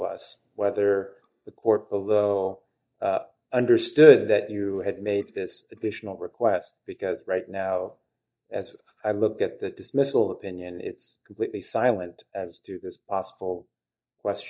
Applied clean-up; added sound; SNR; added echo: neural mask model DeepFilterNet 3.